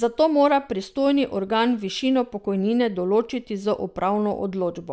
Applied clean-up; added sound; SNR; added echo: none; none; none; none.